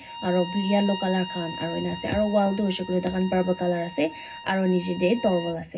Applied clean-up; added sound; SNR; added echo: none; Bowed string instrument; 13 dB; reverberation time 0.4 s.